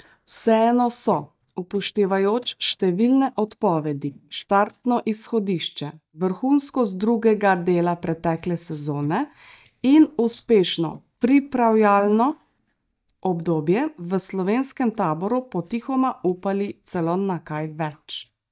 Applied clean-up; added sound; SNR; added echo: neural mask model DeepFilterNet 3.